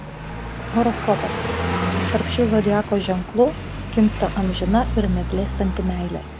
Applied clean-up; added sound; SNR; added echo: none; Car passing by; 4 dB; none.